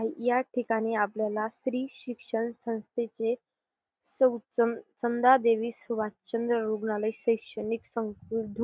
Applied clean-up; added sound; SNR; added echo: none; none; none; none.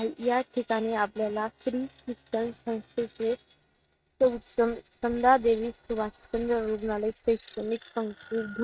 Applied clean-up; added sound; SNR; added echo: neural mask model RNNoise.